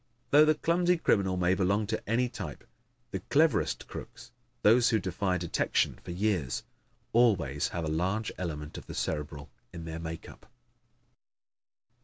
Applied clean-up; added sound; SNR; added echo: none; none; none; none.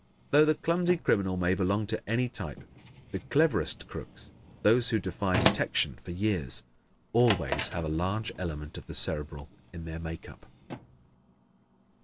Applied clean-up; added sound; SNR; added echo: none; Drawer open or close; 9 dB; none.